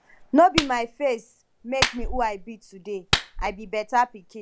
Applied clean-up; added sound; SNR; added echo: none; Clapping; 5 dB; none.